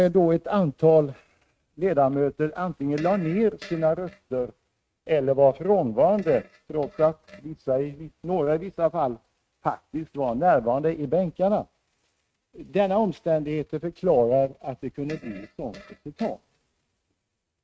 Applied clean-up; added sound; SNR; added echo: neural mask model RNNoise.